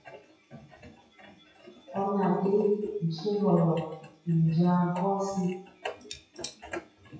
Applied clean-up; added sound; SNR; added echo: classical method WPE with log-MMSE.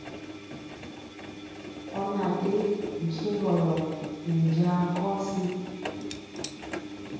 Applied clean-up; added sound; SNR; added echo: none; Engine; 9 dB; reverberation time 1.2 s.